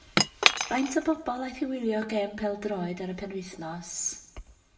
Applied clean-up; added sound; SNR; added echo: none; Cutlery, silverware / Chink, clink; -2 dB; reverberation time 0.6 s.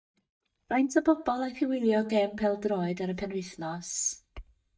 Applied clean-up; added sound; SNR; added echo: neural mask model DeepFilterNet 3.